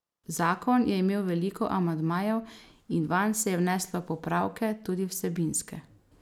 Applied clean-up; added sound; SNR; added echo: none; none; none; none.